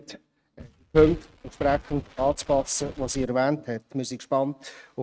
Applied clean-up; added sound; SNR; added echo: neural mask model RNNoise.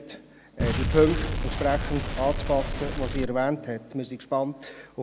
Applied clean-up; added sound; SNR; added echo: none; Explosion; 1 dB; none.